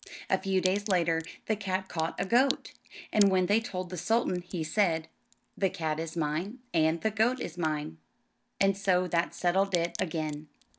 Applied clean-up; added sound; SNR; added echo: none; Crack; 17 dB; none.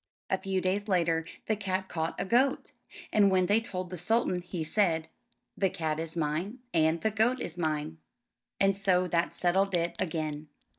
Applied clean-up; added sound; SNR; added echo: neural mask model DeepFilterNet 3.